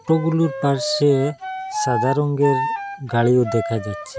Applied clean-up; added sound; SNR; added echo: none; Wind instrument, woodwind instrument; 7 dB; none.